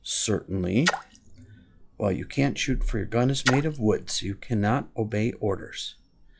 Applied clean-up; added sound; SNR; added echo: classical method log-MMSE.